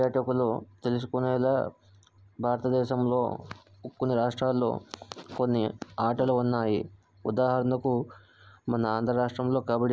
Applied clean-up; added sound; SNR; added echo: none; none; none; none.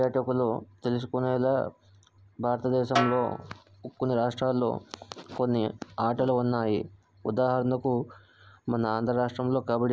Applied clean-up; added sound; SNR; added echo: none; Snare drum; 7 dB; none.